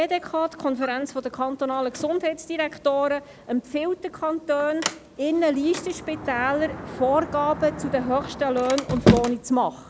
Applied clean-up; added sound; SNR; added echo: none; Sliding door; 6 dB; none.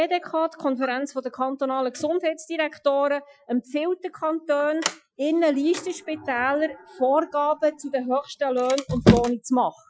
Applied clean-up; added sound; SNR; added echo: classical method Wiener filter.